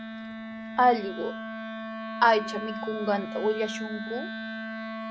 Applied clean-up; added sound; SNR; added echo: none; Wind instrument, woodwind instrument; 7 dB; none.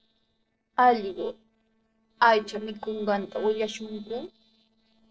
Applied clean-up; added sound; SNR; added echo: neural separator model SepFormer DNS4.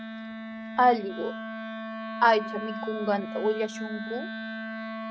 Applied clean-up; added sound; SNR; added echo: neural mask model RNNoise.